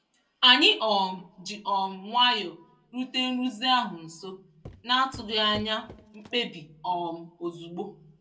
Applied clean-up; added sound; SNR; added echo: none; Walk, footsteps; 18 dB; reverberation time 0.2 s.